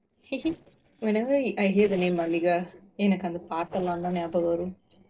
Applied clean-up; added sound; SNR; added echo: neural separator model SepFormer DNS4.